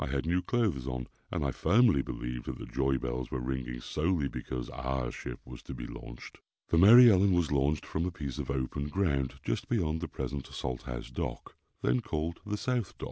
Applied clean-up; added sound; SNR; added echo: none; none; none; none.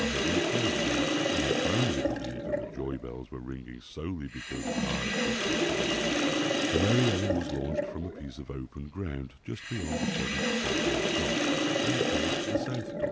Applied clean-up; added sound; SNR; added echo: none; Sink (filling or washing); -5 dB; none.